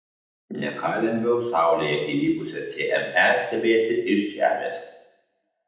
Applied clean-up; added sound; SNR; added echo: none; none; none; reverberation time 0.8 s.